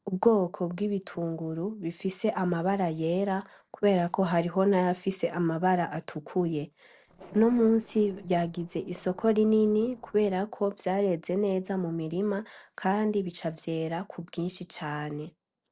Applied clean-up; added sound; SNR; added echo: neural separator model SepFormer DNS4.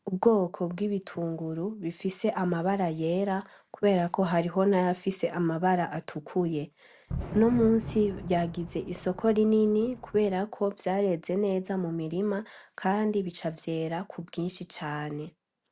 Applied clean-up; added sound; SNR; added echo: none; Fireworks; 11 dB; none.